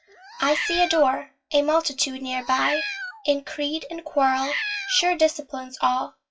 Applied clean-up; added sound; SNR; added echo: classical method WPE with log-MMSE.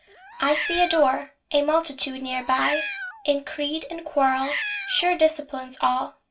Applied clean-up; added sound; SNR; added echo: none; Meow; 9 dB; reverberation time 0.2 s.